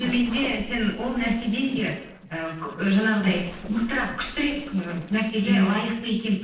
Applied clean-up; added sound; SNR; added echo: neural separator model SepFormer DNS4.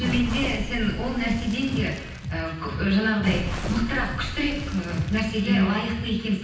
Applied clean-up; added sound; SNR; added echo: none; Crackle; 7 dB; reverberation time 0.9 s.